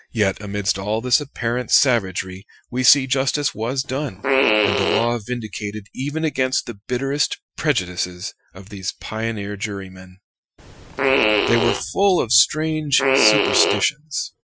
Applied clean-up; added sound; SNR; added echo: classical method Wiener filter.